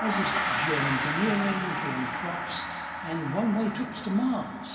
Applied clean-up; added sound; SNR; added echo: none; Gong; 2 dB; reverberation time 2.2 s.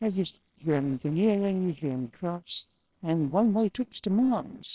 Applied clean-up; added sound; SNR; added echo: neural separator model SepFormer WHAMR!.